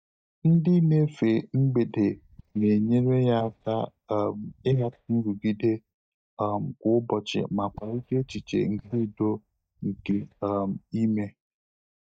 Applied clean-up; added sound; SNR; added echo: neural mask model DeepFilterNet 3.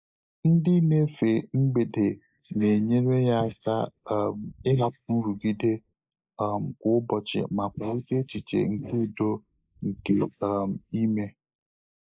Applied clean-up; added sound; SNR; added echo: neural mask model Resemble Enhance denoiser.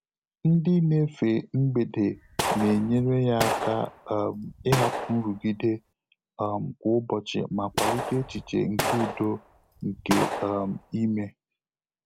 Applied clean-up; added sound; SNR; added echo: none; Gunshot, gunfire; 5 dB; none.